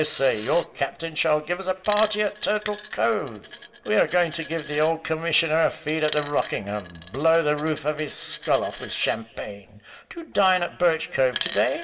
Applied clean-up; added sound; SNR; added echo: none; Coin (dropping); 11 dB; reverberation time 1.9 s.